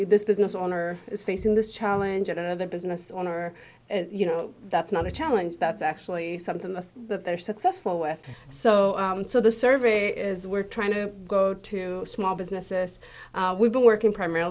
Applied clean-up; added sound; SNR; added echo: none; none; none; none.